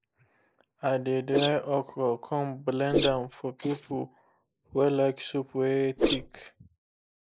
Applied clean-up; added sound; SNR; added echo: neural mask model Resemble Enhance denoiser.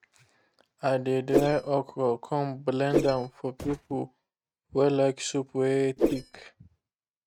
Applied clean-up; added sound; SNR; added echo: neural mask model RNNoise.